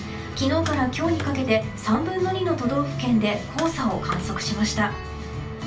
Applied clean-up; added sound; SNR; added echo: none; Tap; 18 dB; reverberation time 0.3 s.